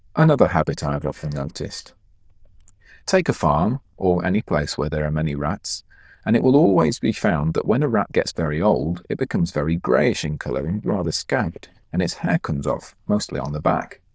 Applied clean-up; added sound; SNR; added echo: neural diffusion model UNIVERSE++.